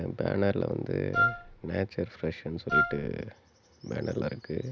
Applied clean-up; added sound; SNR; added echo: none; Wind instrument, woodwind instrument; -3 dB; none.